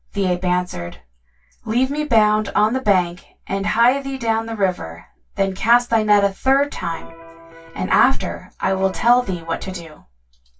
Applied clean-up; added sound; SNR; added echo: none; Electric guitar; 19 dB; reverberation time 0.1 s.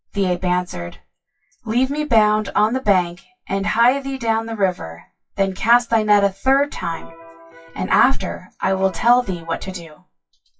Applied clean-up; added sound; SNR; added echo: classical method WPE with log-MMSE.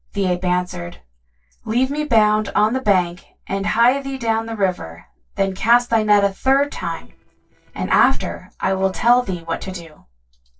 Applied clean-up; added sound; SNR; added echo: neural separator model SepFormer DNS4.